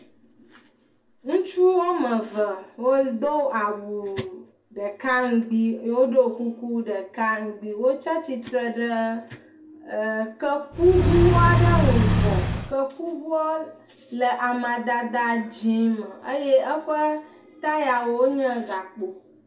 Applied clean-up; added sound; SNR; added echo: none; Accelerating, revving, vroom / Car; -4 dB; reverberation time 0.2 s.